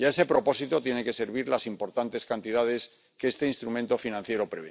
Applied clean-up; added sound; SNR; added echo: none; none; none; none.